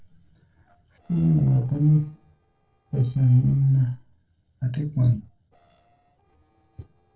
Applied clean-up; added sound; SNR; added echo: neural separator model SepFormer DNS4.